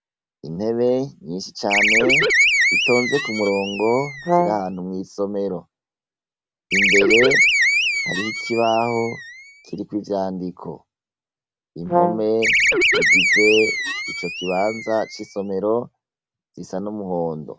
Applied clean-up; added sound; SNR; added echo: none; Brass instrument + Animal; -4 dB; none.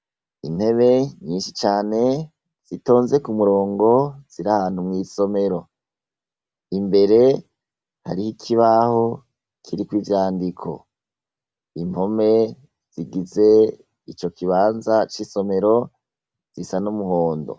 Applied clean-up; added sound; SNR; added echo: none; none; none; none.